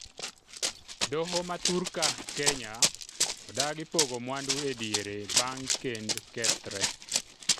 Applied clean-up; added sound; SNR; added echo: none; Run; -4 dB; none.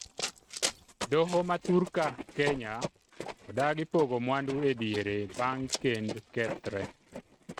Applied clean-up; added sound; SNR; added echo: neural mask model RNNoise.